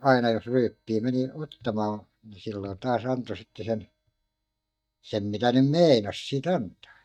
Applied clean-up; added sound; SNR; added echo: neural mask model DeepFilterNet 3.